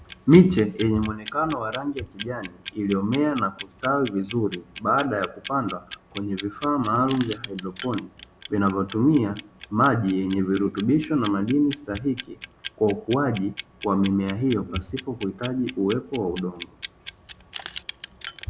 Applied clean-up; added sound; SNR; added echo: none; Clock; 13 dB; none.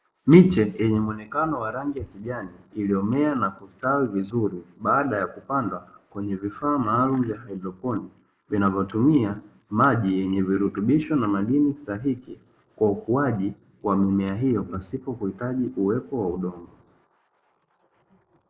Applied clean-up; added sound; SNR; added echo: neural mask model Resemble Enhance denoiser.